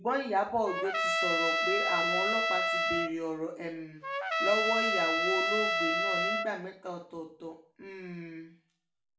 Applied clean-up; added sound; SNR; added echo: none; Trumpet; -5 dB; reverberation time 0.4 s.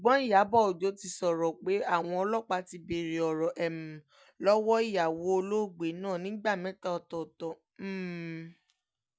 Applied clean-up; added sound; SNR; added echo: none; none; none; none.